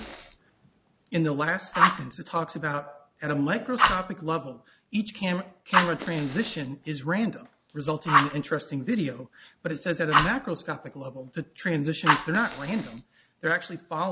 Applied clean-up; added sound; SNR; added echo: none; Fire; 1 dB; none.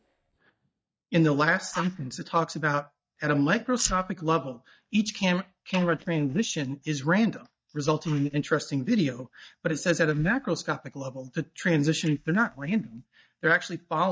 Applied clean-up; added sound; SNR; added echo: neural mask model DeepFilterNet 3.